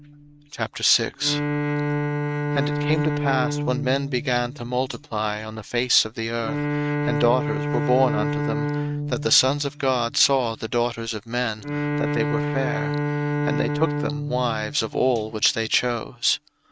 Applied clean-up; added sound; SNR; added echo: neural mask model RNNoise.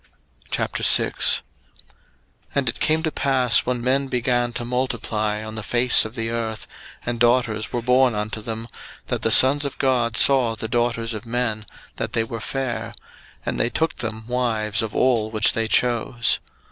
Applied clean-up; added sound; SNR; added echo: none; none; none; none.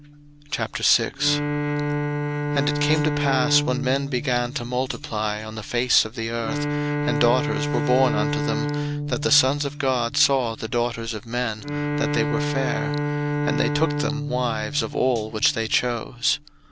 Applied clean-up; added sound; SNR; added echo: none; Bowed string instrument; 2 dB; none.